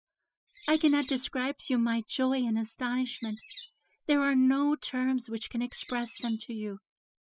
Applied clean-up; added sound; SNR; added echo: classical method spectral subtraction.